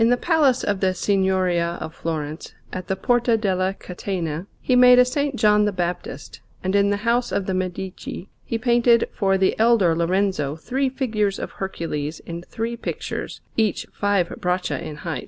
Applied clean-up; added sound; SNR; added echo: none; none; none; none.